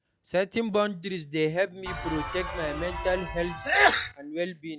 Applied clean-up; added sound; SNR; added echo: classical method log-MMSE.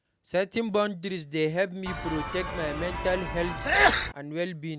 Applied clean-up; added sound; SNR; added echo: none; Sneeze / Church bell; -2 dB; none.